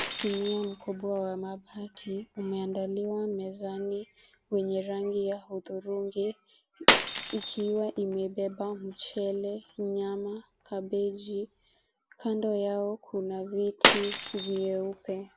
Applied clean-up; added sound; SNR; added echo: none; Shatter; 0 dB; none.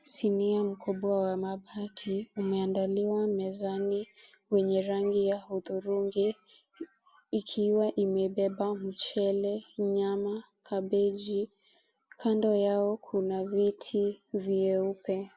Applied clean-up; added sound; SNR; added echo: none; none; none; none.